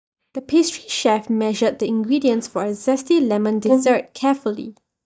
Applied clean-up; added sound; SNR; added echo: neural mask model DeepFilterNet 3.